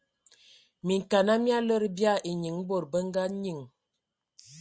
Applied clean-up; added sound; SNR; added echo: none; none; none; none.